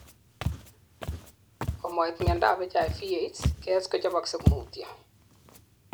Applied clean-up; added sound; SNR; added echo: none; Walk, footsteps; 2 dB; none.